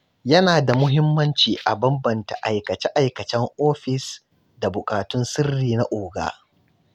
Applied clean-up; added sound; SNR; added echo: none; none; none; none.